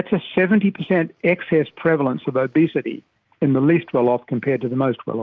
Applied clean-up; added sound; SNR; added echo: none; none; none; none.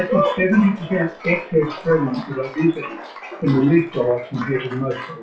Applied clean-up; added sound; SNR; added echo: classical method WPE with log-MMSE.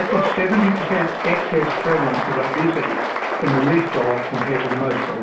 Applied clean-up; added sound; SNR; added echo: none; Applause; 2 dB; reverberation time 0.3 s.